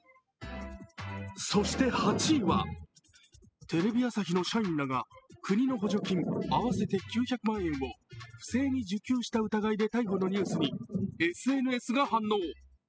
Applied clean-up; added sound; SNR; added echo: classical method spectral subtraction.